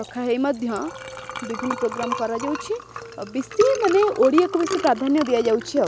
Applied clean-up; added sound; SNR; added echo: none; Liquid; 9 dB; none.